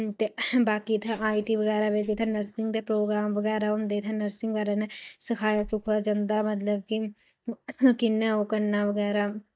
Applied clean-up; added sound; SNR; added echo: neural mask model DeepFilterNet 3.